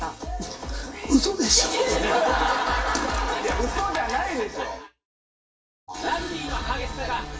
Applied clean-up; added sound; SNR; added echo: none; none; none; reverberation time 0.2 s.